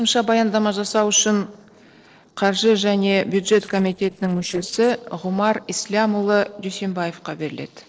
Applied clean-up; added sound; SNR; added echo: neural separator model SepFormer DNS4.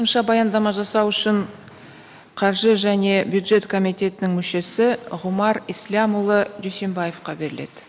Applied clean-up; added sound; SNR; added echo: none; none; none; none.